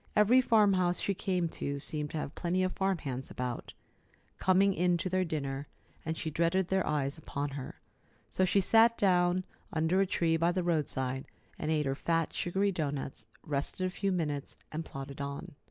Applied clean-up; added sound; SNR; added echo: none; none; none; none.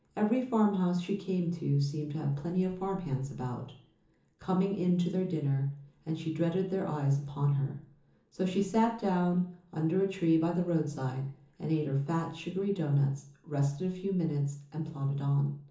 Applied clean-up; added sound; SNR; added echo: none; none; none; reverberation time 0.7 s.